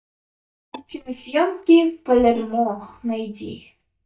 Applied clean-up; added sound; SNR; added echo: neural mask model DeepFilterNet 3.